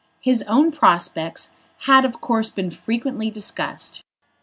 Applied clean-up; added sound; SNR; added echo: none; none; none; none.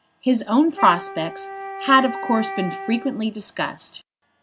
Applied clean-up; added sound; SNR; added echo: none; Wind instrument, woodwind instrument; 11 dB; none.